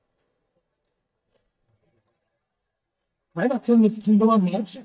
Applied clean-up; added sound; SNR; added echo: neural mask model DeepFilterNet 3.